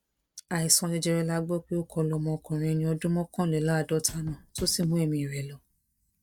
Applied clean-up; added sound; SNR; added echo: neural mask model DeepFilterNet 3.